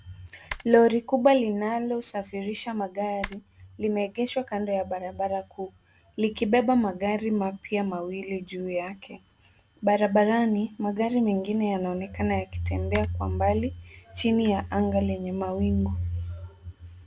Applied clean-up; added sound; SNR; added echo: none; Typing; 18 dB; none.